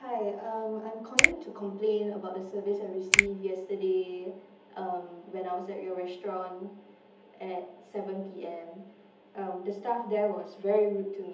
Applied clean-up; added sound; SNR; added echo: none; Finger snapping; -4 dB; reverberation time 0.7 s.